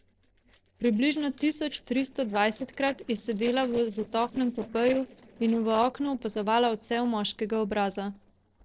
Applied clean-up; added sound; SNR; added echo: neural separator model SepFormer DNS4.